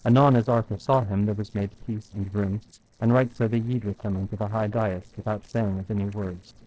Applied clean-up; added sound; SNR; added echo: neural separator model SepFormer DNS4.